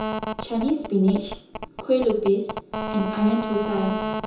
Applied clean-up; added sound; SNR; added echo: none; Telephone; 6 dB; reverberation time 0.6 s.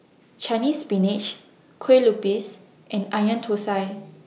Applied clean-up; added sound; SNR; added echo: none; none; none; none.